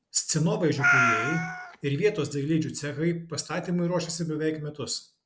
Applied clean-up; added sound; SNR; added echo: none; Meow; -2 dB; none.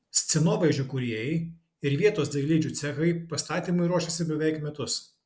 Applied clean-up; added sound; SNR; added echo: none; none; none; none.